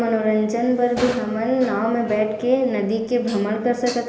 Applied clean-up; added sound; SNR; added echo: none; Dishes, pots, and pans; 16 dB; reverberation time 0.8 s.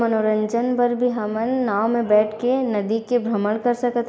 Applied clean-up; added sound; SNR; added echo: none; none; none; none.